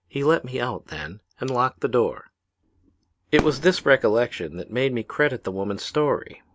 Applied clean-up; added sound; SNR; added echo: none; Fireworks; 11 dB; none.